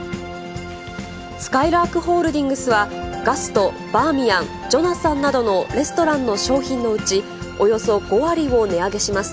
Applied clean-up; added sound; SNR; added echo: none; none; none; none.